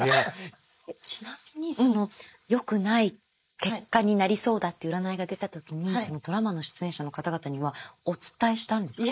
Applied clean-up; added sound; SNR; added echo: neural mask model Resemble Enhance denoiser.